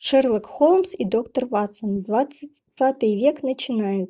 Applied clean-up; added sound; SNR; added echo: neural mask model DeepFilterNet 3.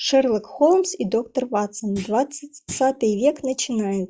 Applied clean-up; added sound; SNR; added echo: classical method log-MMSE.